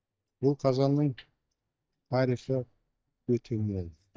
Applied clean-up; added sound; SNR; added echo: neural mask model DeepFilterNet 3.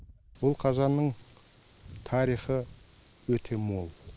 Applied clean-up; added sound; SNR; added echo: none; none; none; none.